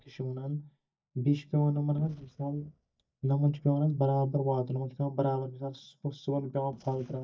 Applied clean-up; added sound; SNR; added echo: neural mask model DeepFilterNet 3.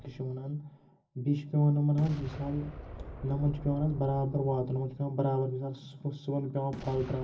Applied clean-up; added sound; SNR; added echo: none; Boom; 15 dB; reverberation time 0.4 s.